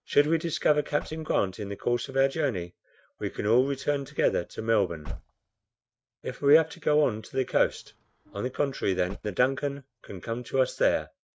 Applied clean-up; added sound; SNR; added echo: neural mask model RNNoise.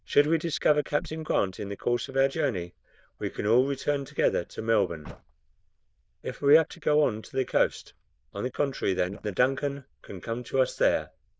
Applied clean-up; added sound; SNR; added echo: neural diffusion model UNIVERSE++.